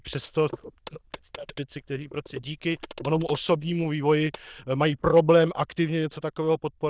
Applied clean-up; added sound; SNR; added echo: neural diffusion model UNIVERSE++.